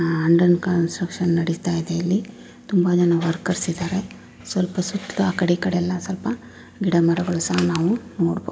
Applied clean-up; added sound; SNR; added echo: none; none; none; none.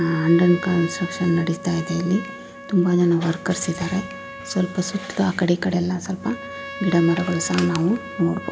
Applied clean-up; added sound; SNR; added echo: none; Trumpet; 15 dB; none.